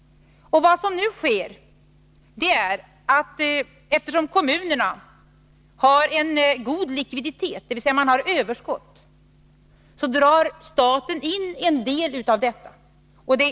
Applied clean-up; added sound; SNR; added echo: none; none; none; none.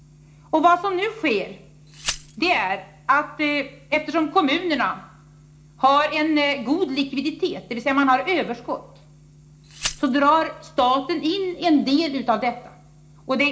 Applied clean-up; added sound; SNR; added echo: none; Glass; 14 dB; reverberation time 0.4 s.